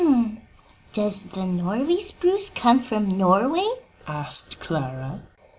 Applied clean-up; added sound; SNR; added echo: none; none; none; none.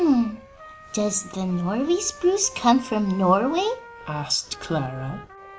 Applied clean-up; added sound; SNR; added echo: none; Trumpet; 19 dB; none.